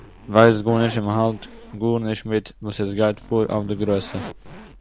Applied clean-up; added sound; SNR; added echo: none; Zipper (clothing); 18 dB; none.